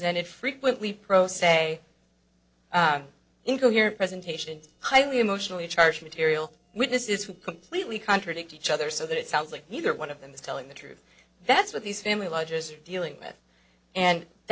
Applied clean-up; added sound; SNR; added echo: neural separator model SepFormer DNS4.